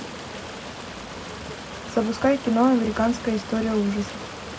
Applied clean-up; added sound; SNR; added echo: none; Stream; 11 dB; reverberation time 0.2 s.